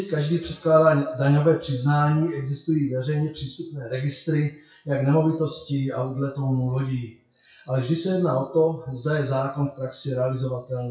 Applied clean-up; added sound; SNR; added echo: classical method WPE with log-MMSE.